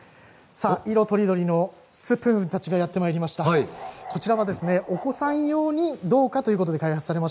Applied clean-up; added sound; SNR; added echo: none; Bark; 16 dB; none.